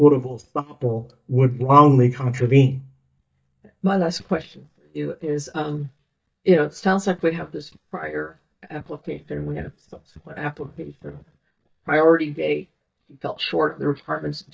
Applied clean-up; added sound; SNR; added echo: neural mask model DeepFilterNet 3.